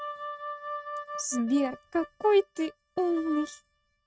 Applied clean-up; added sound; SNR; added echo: neural mask model RNNoise.